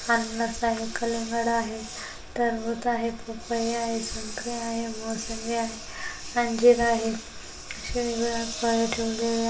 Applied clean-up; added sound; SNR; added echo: none; Engine; 12 dB; reverberation time 0.4 s.